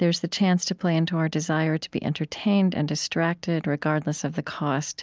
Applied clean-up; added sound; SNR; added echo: none; none; none; none.